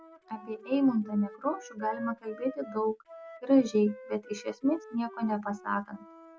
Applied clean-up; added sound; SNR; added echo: none; Wind instrument, woodwind instrument; 17 dB; none.